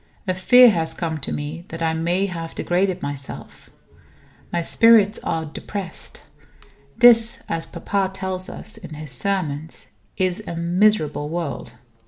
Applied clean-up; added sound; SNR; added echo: none; none; none; none.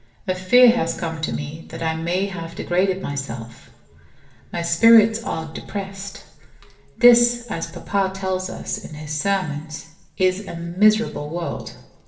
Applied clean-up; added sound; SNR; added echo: none; none; none; reverberation time 0.7 s.